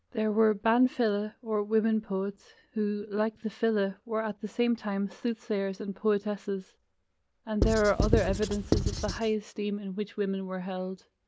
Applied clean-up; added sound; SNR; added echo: none; Writing; -1 dB; none.